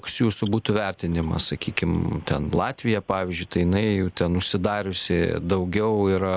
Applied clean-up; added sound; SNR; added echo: none; none; none; none.